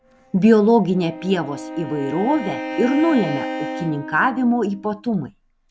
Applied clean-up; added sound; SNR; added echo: none; Bowed string instrument + Wind instrument, woodwind instrument; 10 dB; none.